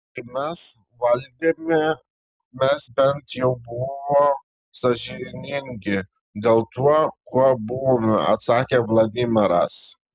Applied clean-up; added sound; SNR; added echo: none; none; none; none.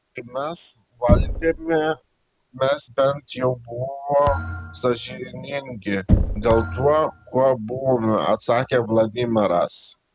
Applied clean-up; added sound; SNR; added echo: none; Thump, thud + Knock; 6 dB; none.